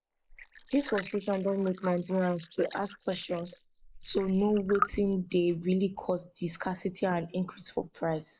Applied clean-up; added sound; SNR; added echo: neural mask model Resemble Enhance denoiser.